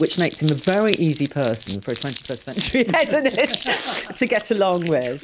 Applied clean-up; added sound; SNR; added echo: none; Crumpling, crinkling; 15 dB; none.